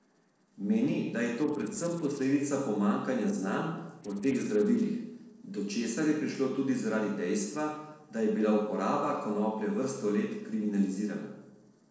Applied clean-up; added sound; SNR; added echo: neural separator model SepFormer DNS4.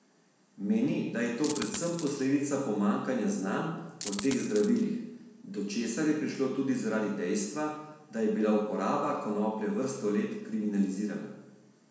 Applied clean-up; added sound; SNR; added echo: none; Coin (dropping); 11 dB; reverberation time 0.9 s.